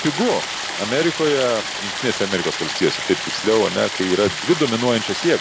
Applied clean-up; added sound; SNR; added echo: none; Stream; 6 dB; none.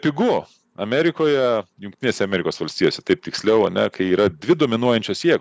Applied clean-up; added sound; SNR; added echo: none; none; none; none.